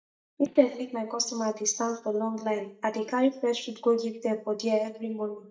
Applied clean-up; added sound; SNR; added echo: neural mask model DeepFilterNet 3.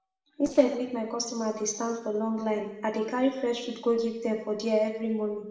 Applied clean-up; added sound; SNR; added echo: neural separator model SepFormer DNS4.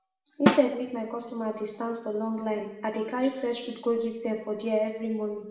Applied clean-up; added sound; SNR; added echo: none; Snare drum; 1 dB; reverberation time 0.9 s.